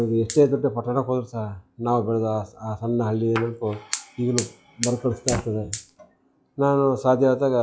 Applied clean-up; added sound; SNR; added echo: classical method log-MMSE.